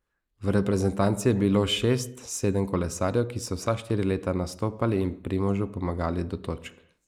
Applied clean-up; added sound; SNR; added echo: neural mask model Resemble Enhance denoiser.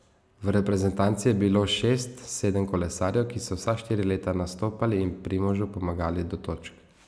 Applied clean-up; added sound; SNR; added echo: none; none; none; none.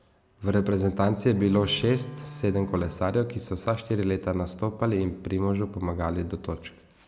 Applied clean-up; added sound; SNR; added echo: none; Bowed string instrument; 16 dB; none.